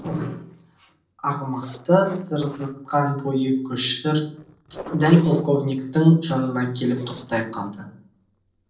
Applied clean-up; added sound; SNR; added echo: neural separator model SepFormer DNS4.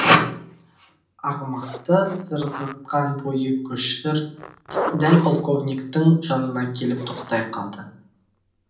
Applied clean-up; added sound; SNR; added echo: none; Zipper (clothing); 12 dB; reverberation time 0.6 s.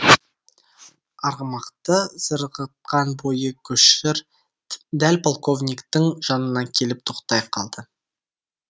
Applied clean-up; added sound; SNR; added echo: none; none; none; none.